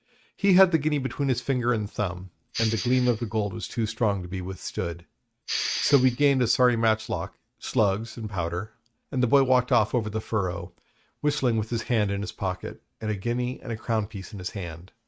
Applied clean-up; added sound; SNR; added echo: neural mask model RNNoise.